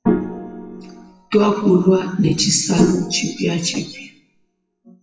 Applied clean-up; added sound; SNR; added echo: classical method WPE with log-MMSE.